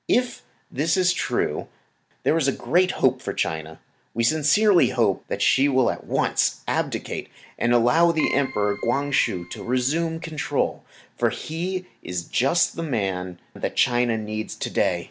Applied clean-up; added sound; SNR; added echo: none; Keyboard (musical); 14 dB; none.